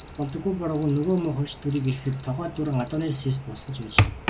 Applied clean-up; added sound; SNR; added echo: none; Alarm; 1 dB; none.